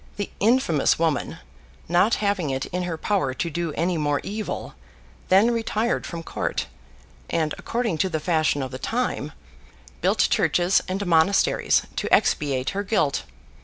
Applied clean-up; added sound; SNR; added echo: none; none; none; none.